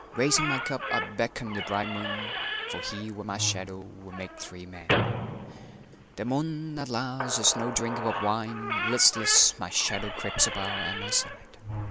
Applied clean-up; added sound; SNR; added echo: none; Squeak / Slam; 4 dB; none.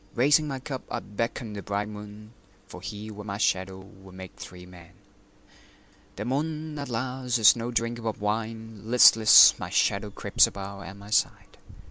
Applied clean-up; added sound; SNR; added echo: none; none; none; none.